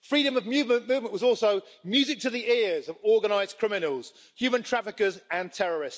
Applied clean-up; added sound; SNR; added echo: none; none; none; none.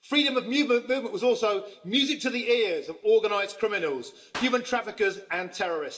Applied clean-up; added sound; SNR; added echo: none; Clapping; 12 dB; reverberation time 0.8 s.